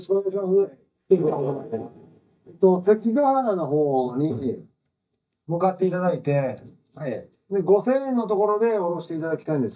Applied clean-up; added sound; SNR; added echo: neural mask model DeepFilterNet 3.